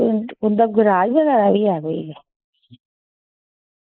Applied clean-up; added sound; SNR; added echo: neural mask model Resemble Enhance denoiser.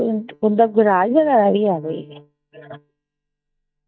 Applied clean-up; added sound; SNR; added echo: neural mask model DeepFilterNet 3.